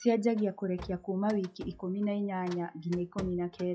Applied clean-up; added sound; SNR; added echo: classical method log-MMSE.